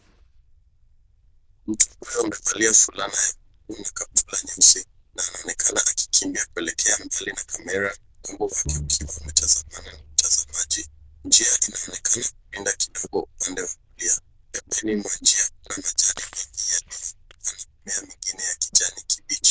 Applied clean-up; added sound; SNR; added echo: neural diffusion model UNIVERSE++.